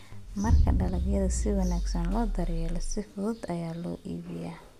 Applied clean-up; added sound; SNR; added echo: none; Explosion; -5 dB; none.